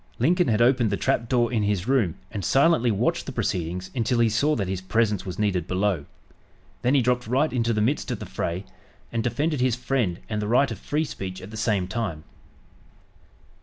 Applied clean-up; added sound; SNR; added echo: none; none; none; none.